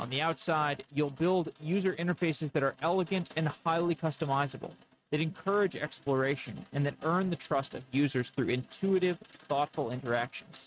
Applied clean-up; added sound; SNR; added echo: neural mask model RNNoise.